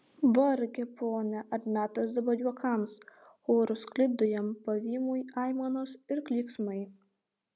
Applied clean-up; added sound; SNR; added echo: none; none; none; none.